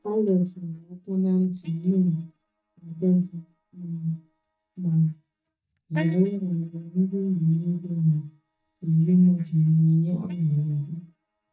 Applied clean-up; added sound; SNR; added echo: neural mask model DeepFilterNet 3.